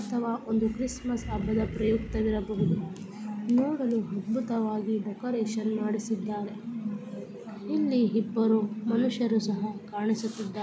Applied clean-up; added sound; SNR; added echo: none; Animal; 10 dB; none.